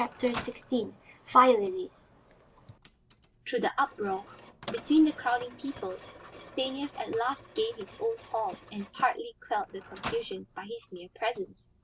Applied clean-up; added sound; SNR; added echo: none; Mechanisms; 17 dB; none.